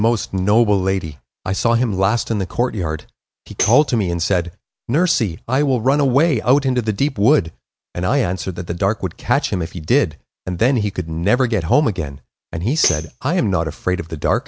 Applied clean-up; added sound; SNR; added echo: none; Tambourine; 11 dB; none.